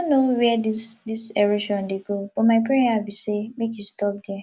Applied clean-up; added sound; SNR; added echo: none; none; none; none.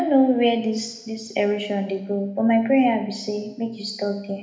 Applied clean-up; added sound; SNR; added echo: none; none; none; reverberation time 0.9 s.